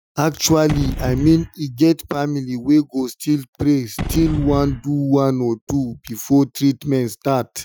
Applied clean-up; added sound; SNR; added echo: classical method Wiener filter.